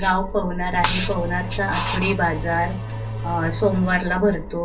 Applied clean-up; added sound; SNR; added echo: none; Engine / Domestic sounds, home sounds; 8 dB; reverberation time 0.2 s.